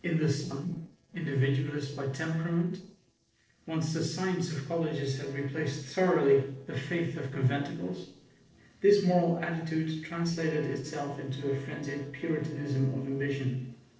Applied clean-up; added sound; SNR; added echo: neural separator model SepFormer DNS4.